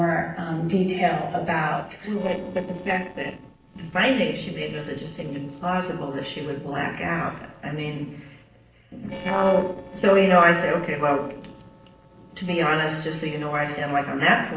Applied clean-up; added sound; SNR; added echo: neural separator model SepFormer DNS4.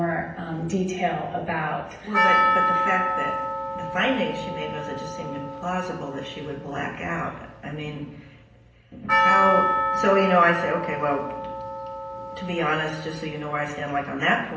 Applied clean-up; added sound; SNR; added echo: none; Percussion; 1 dB; reverberation time 0.8 s.